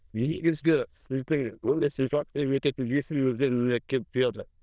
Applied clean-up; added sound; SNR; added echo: neural diffusion model UNIVERSE++.